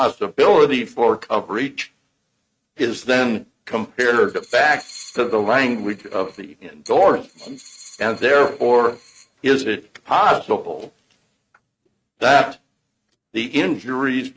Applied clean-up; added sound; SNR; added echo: neural mask model RNNoise.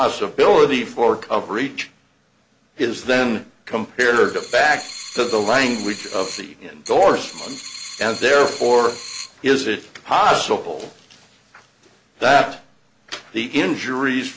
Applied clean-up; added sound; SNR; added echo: none; Coin (dropping); 13 dB; none.